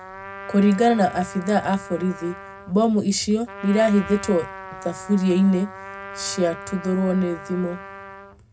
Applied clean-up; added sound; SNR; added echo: none; Trumpet; 15 dB; reverberation time 0.2 s.